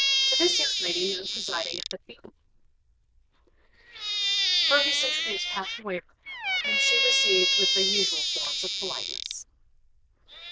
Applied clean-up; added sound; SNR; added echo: neural diffusion model UNIVERSE++.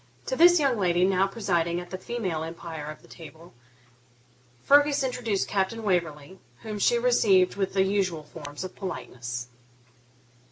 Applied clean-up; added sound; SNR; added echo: none; none; none; none.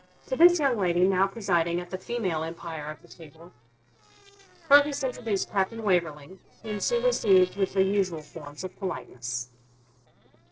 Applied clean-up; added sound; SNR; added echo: neural separator model SepFormer DNS4.